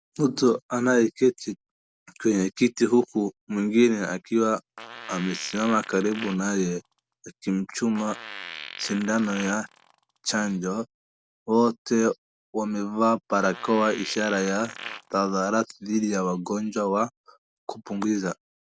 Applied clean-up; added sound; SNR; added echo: none; Fart; 16 dB; none.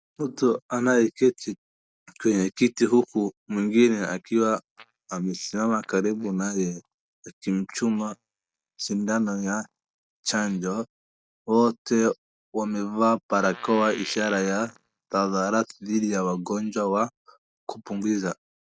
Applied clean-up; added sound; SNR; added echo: neural mask model DeepFilterNet 3.